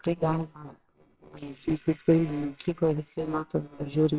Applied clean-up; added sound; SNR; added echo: neural separator model SepFormer WHAMR!.